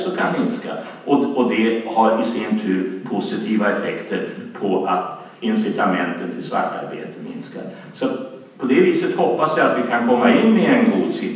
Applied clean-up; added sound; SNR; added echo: none; none; none; reverberation time 0.9 s.